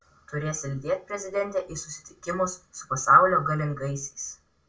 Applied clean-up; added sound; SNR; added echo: none; none; none; reverberation time 0.2 s.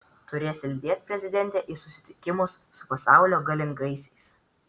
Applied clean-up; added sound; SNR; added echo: none; none; none; none.